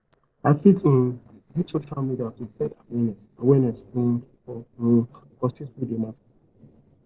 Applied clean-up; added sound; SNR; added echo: neural separator model SepFormer DNS4.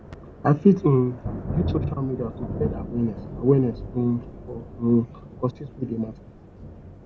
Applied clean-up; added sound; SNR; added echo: none; Thunder; 9 dB; none.